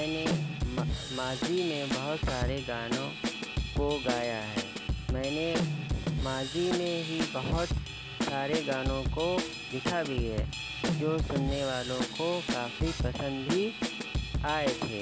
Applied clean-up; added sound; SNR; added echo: none; Drum / Drum kit; 0 dB; none.